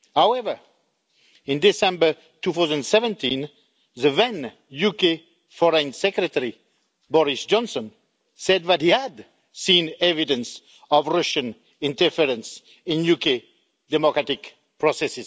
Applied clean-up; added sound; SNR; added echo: none; none; none; none.